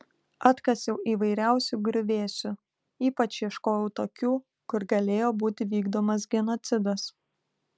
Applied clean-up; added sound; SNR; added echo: none; none; none; none.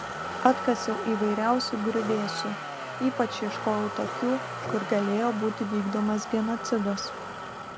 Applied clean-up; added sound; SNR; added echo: none; Motor vehicle (road); 7 dB; none.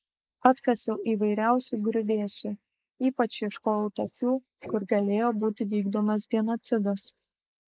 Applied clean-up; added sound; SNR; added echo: neural mask model Resemble Enhance denoiser.